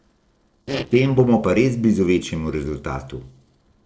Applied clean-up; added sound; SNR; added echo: neural separator model SepFormer DNS4.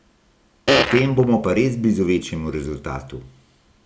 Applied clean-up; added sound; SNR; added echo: none; Fart; 0 dB; none.